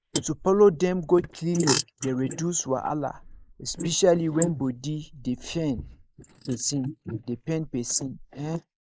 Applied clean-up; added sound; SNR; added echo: neural mask model Resemble Enhance denoiser.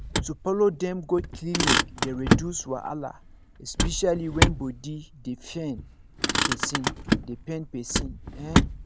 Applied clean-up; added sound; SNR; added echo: none; Motor vehicle (road); -3 dB; none.